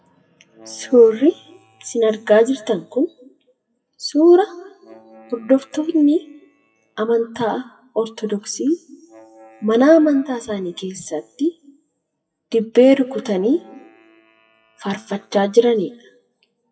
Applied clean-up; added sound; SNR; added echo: classical method WPE with log-MMSE.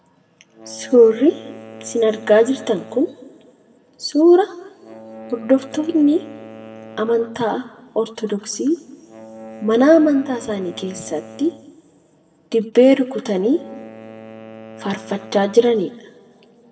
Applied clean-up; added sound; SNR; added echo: none; Wind instrument, woodwind instrument; 20 dB; reverberation time 1.2 s.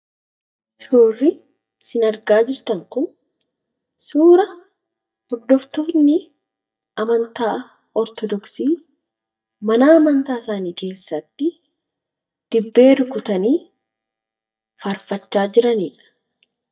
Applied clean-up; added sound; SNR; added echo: neural mask model DeepFilterNet 3.